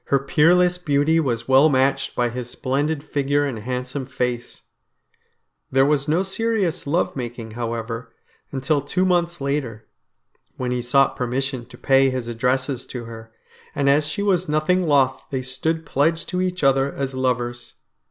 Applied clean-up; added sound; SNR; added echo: none; none; none; none.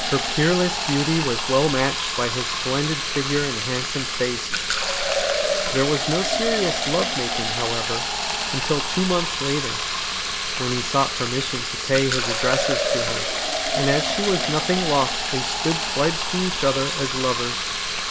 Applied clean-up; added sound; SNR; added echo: none; Fill (with liquid); 0 dB; none.